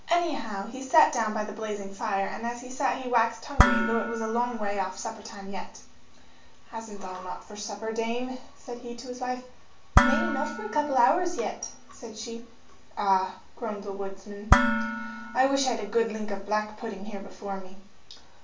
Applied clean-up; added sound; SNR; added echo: none; Dishes, pots, and pans; 0 dB; reverberation time 0.3 s.